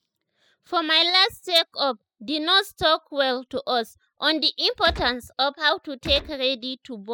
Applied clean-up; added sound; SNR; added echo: classical method spectral subtraction.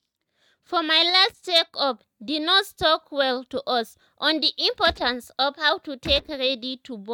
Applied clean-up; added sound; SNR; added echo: neural mask model RNNoise.